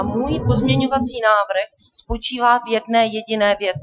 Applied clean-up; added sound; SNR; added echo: classical method Wiener filter.